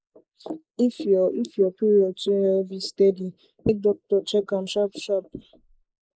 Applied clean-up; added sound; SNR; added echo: neural mask model Resemble Enhance denoiser.